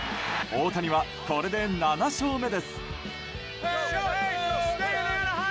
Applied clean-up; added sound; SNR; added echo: none; none; none; none.